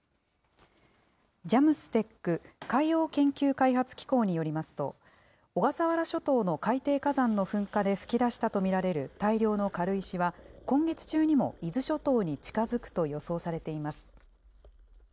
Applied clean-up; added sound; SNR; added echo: none; none; none; none.